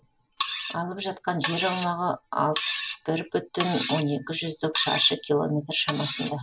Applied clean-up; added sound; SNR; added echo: none; Cutlery, silverware; 7 dB; none.